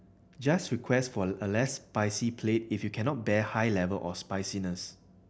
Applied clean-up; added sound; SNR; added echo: none; none; none; none.